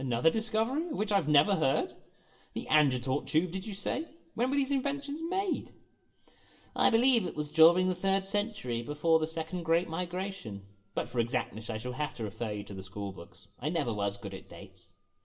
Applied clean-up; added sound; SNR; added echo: none; none; none; reverberation time 0.6 s.